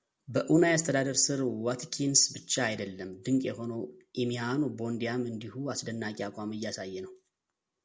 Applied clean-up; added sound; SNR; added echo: none; none; none; none.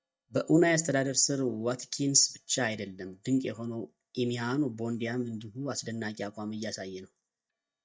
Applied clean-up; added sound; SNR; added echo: neural mask model DeepFilterNet 3.